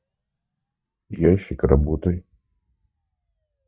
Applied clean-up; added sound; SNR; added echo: neural mask model DeepFilterNet 3.